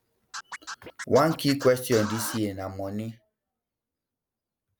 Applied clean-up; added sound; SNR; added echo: none; Scratching (performance technique); 11 dB; none.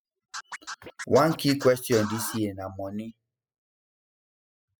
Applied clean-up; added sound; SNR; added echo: classical method spectral subtraction.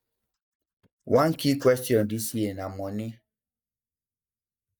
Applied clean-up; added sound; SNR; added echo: neural mask model DeepFilterNet 3.